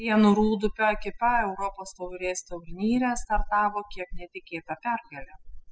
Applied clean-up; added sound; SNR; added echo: classical method spectral subtraction.